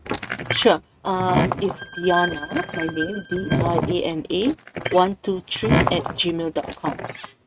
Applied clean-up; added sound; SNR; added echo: neural mask model RNNoise.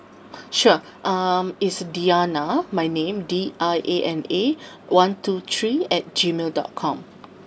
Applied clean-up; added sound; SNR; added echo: none; none; none; none.